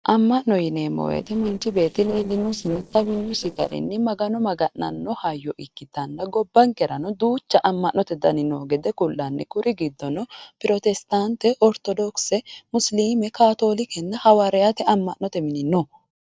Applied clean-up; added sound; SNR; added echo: neural separator model SepFormer DNS4.